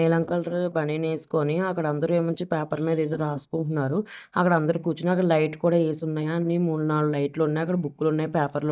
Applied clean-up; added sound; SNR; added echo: neural mask model DeepFilterNet 3.